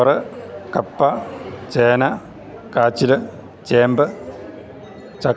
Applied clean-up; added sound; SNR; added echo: none; none; none; none.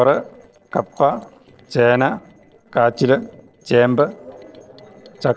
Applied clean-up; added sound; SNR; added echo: neural separator model SepFormer DNS4.